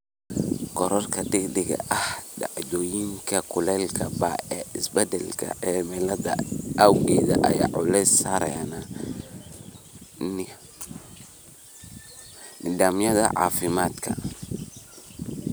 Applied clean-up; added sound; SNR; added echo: none; none; none; none.